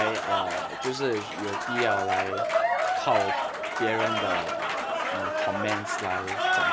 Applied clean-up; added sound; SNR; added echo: none; Applause / Cheering; -4 dB; none.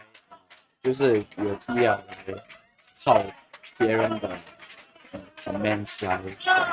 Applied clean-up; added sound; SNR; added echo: neural mask model RNNoise.